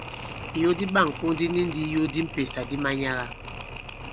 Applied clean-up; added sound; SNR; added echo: none; Mechanisms; 10 dB; none.